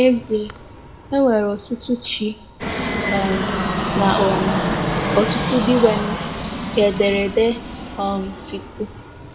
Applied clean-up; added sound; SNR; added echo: none; Fixed-wing aircraft, airplane; 4 dB; reverberation time 0.5 s.